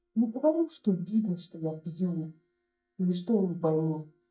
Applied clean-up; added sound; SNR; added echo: neural mask model DeepFilterNet 3.